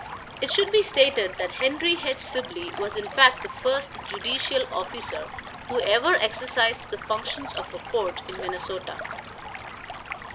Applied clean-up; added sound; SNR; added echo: none; Stream; 11 dB; none.